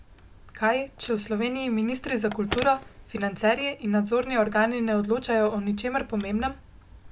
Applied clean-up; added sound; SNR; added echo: none; Telephone; 17 dB; none.